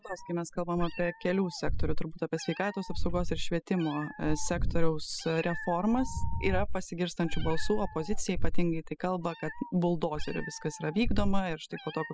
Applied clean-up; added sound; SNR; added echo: classical method spectral subtraction.